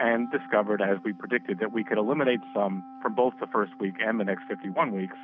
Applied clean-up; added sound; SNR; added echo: none; Wind instrument, woodwind instrument; 17 dB; none.